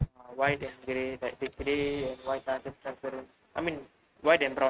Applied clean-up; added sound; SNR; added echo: neural mask model RNNoise.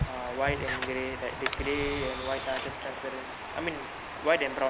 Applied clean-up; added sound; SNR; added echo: none; Water + Camera; 4 dB; none.